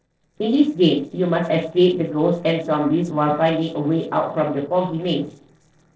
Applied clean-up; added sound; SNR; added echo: neural separator model SepFormer DNS4.